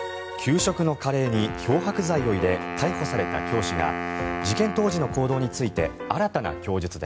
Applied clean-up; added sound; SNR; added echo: none; Wind instrument, woodwind instrument; 8 dB; none.